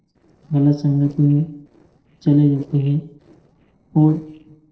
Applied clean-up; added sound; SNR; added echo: neural separator model SepFormer DNS4.